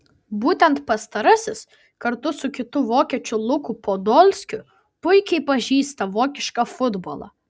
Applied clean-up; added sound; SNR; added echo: none; none; none; none.